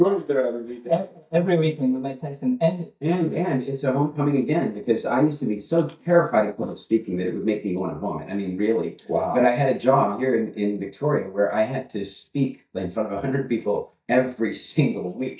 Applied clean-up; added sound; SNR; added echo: neural mask model DeepFilterNet 3.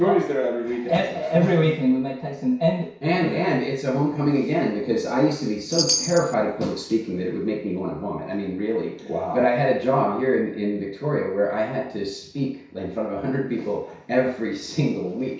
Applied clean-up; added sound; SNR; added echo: none; Chime; 4 dB; reverberation time 0.6 s.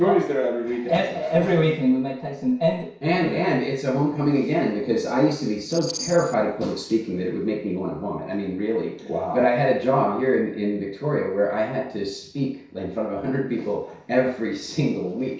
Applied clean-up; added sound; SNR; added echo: neural separator model SepFormer DNS4.